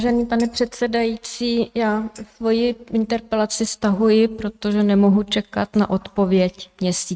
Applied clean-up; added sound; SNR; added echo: neural mask model RNNoise.